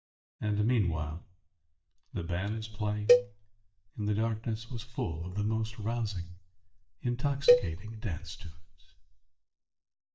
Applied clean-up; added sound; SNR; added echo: neural mask model DeepFilterNet 3.